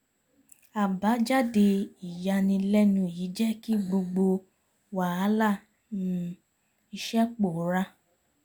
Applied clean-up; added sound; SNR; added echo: none; none; none; none.